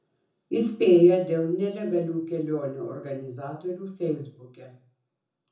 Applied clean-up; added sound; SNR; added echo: none; none; none; reverberation time 0.5 s.